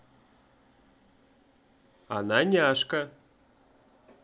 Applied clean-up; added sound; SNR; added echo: none; none; none; none.